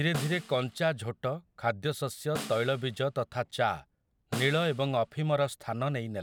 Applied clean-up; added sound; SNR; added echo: none; Snare drum; 14 dB; none.